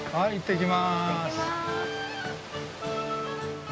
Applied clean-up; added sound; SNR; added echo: none; none; none; none.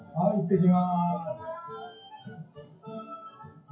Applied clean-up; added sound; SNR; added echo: classical method WPE with log-MMSE.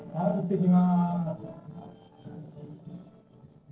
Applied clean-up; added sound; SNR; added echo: neural separator model SepFormer DNS4.